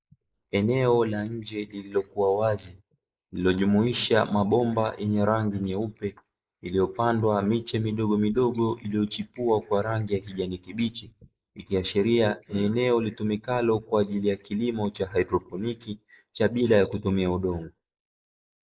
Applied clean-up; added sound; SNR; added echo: neural mask model Resemble Enhance denoiser.